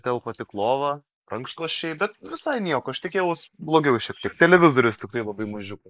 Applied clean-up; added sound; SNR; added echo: neural mask model Resemble Enhance denoiser.